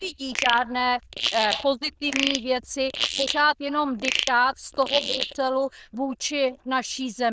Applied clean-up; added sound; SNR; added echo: neural diffusion model UNIVERSE++.